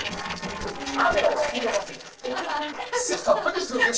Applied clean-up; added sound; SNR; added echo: neural separator model SepFormer DNS4.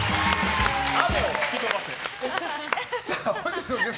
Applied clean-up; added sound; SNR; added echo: none; none; none; none.